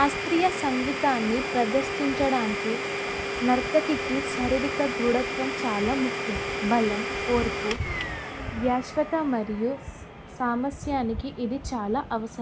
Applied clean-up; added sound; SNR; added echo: none; Domestic sounds, home sounds; 5 dB; none.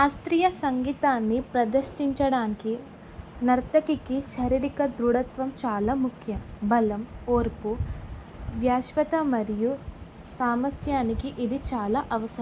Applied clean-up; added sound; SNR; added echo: none; none; none; none.